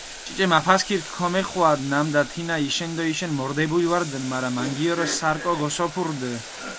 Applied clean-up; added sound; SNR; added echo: none; Boiling; 14 dB; none.